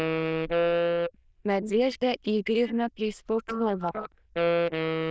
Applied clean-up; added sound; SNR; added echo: neural diffusion model UNIVERSE++.